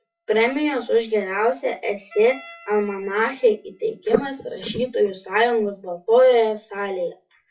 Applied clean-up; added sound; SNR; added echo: classical method WPE with log-MMSE.